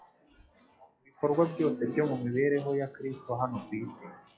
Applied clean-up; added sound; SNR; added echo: classical method log-MMSE.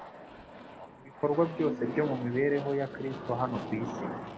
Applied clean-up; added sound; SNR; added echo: none; Cricket + Aircraft; 13 dB; none.